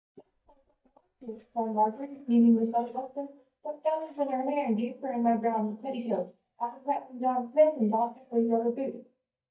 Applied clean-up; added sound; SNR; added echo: neural mask model DeepFilterNet 3.